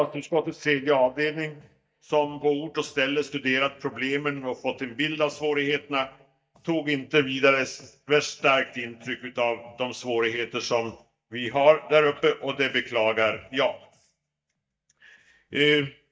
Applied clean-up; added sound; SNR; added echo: neural mask model DeepFilterNet 3.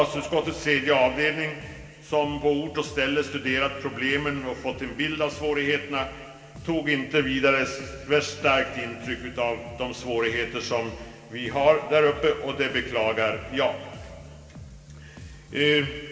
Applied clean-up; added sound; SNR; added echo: none; Bass guitar; 19 dB; reverberation time 2.0 s.